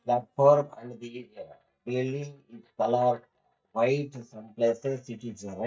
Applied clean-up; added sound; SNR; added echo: neural mask model DeepFilterNet 3.